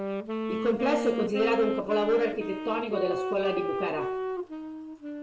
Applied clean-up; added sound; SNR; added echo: none; Wind instrument, woodwind instrument; 3 dB; reverberation time 0.8 s.